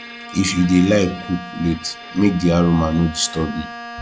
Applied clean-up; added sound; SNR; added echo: none; Bowed string instrument; 15 dB; none.